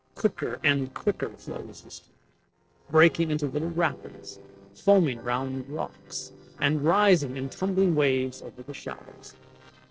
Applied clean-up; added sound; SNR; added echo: neural separator model SepFormer DNS4.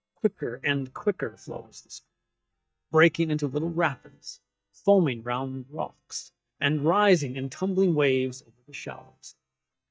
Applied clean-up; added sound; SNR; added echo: neural mask model DeepFilterNet 3.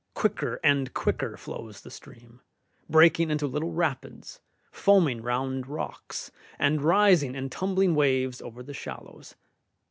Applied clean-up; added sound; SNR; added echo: none; none; none; none.